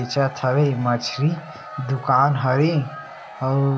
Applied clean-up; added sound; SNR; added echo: none; Crowd / Cheering; 19 dB; none.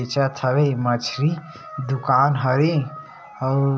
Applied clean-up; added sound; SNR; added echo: none; none; none; none.